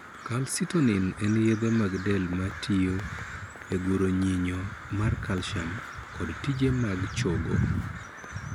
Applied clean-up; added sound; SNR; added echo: none; Crow; 13 dB; none.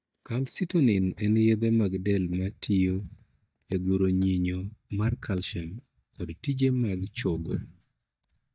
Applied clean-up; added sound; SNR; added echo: neural mask model DeepFilterNet 3.